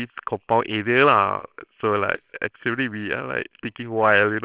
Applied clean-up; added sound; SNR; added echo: neural separator model SepFormer WHAMR!.